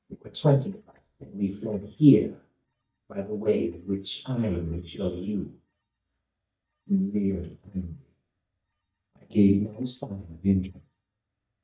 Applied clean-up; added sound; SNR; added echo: neural mask model DeepFilterNet 3.